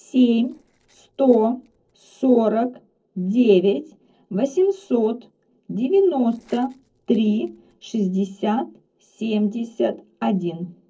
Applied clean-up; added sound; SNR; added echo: neural separator model SepFormer DNS4.